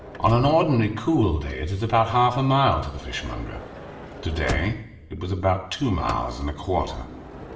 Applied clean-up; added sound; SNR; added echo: none; Sliding door / Motor vehicle (road); 14 dB; reverberation time 1.3 s.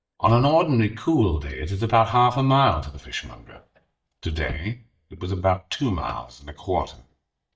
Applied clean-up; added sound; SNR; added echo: neural mask model DeepFilterNet 3.